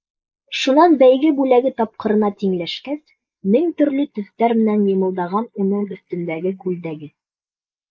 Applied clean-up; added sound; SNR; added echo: neural mask model Resemble Enhance denoiser.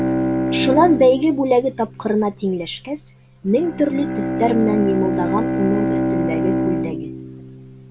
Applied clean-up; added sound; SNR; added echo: none; Bowed string instrument; 2 dB; none.